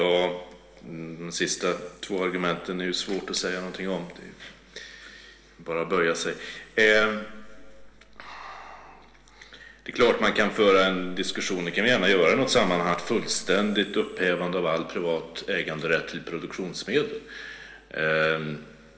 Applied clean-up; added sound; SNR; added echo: none; none; none; reverberation time 2.8 s.